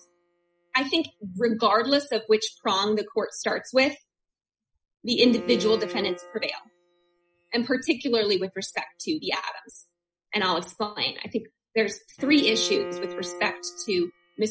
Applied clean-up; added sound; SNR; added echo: classical method spectral subtraction.